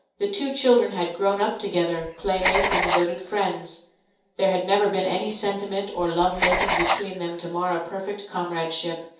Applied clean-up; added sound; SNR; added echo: none; Writing; 4 dB; reverberation time 0.6 s.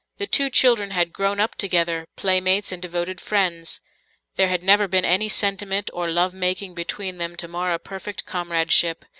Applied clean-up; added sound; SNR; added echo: none; none; none; none.